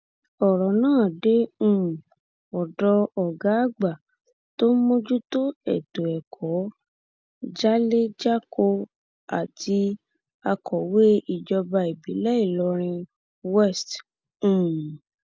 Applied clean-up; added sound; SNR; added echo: none; none; none; none.